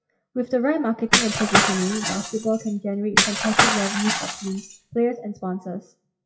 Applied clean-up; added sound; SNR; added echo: classical method WPE with log-MMSE.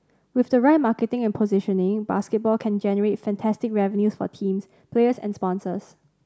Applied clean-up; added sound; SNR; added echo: none; none; none; none.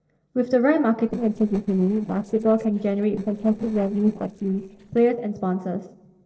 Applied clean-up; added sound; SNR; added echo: neural separator model SepFormer DNS4.